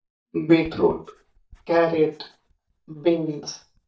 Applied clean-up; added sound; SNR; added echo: neural mask model DeepFilterNet 3.